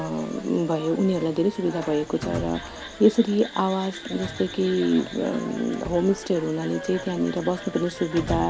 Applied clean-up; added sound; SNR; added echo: none; Drawer open or close + Wind instrument, woodwind instrument; 14 dB; none.